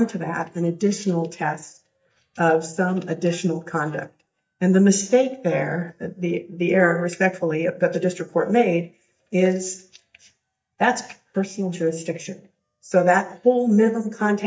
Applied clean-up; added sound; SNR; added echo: neural mask model DeepFilterNet 3.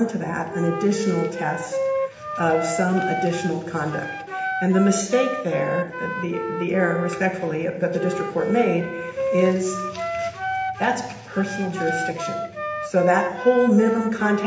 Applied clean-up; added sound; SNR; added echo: none; Wind instrument, woodwind instrument; 5 dB; reverberation time 0.8 s.